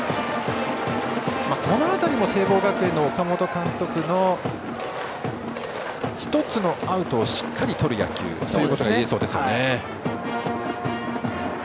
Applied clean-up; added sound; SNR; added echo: none; none; none; none.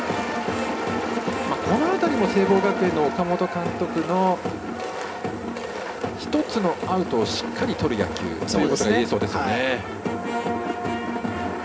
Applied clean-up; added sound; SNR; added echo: none; none; none; reverberation time 0.3 s.